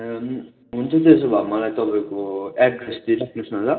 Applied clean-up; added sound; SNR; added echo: none; none; none; reverberation time 0.6 s.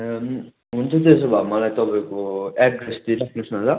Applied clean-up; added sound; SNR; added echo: none; none; none; none.